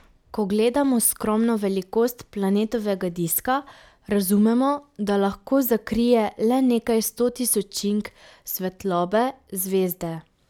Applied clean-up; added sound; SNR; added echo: none; none; none; none.